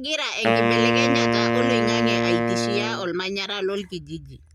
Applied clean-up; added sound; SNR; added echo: none; Wind instrument, woodwind instrument; -4 dB; none.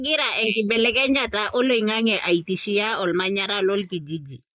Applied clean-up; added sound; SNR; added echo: neural mask model Resemble Enhance denoiser.